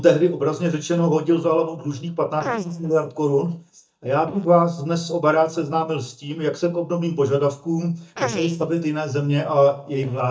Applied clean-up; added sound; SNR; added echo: neural mask model DeepFilterNet 3.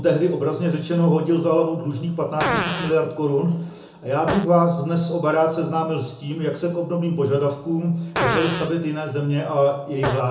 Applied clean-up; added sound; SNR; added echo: none; Fart; 10 dB; reverberation time 0.7 s.